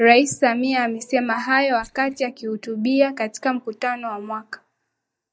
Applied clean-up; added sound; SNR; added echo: neural mask model DeepFilterNet 3.